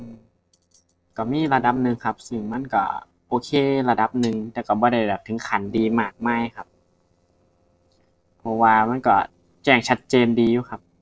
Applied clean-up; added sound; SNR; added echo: neural separator model SepFormer DNS4.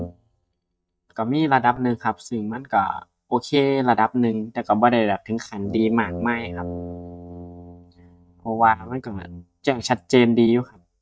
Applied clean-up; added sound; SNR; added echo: neural mask model DeepFilterNet 3.